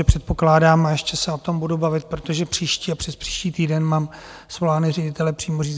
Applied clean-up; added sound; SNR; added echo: none; none; none; none.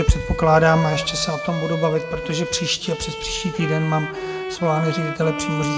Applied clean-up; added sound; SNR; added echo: none; Bowed string instrument; 8 dB; reverberation time 1.0 s.